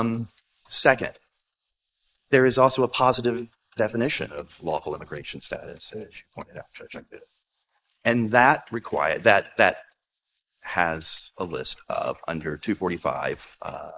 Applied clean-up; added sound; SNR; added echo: neural mask model Resemble Enhance denoiser.